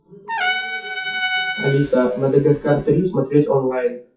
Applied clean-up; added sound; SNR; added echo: classical method WPE with log-MMSE.